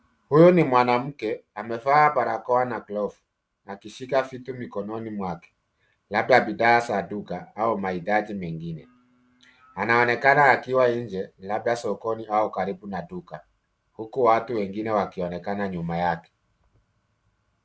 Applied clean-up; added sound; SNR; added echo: none; none; none; none.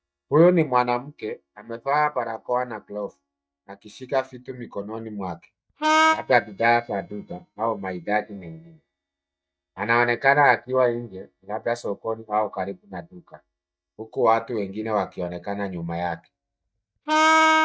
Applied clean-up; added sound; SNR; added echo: neural mask model DeepFilterNet 3.